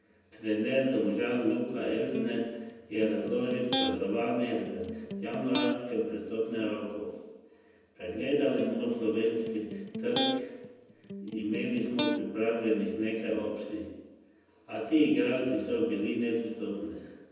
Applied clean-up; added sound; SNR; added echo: none; Electric guitar; 5 dB; reverberation time 1.1 s.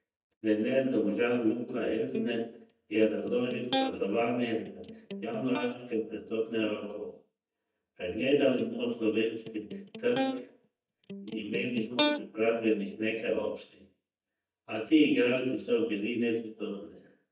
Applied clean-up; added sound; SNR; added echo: neural mask model DeepFilterNet 3.